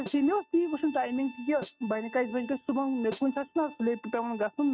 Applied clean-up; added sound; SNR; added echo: neural mask model RNNoise.